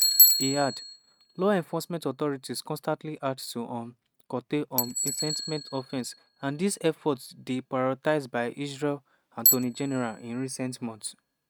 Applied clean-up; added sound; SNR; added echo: neural mask model RNNoise.